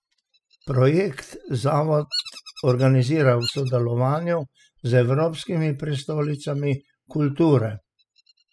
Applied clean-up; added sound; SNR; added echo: classical method spectral subtraction.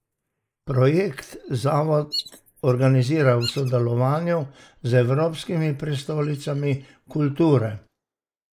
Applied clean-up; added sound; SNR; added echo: neural mask model Resemble Enhance denoiser.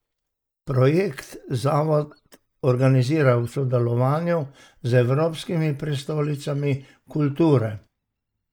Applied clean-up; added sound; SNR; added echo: neural mask model DeepFilterNet 3.